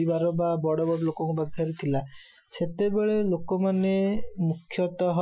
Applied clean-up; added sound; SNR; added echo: classical method Wiener filter.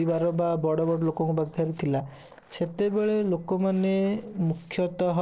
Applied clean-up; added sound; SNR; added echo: neural separator model SepFormer DNS4.